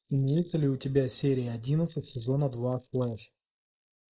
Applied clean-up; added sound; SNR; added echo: neural mask model Resemble Enhance denoiser.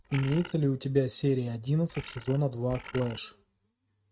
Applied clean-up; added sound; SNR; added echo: neural mask model RNNoise.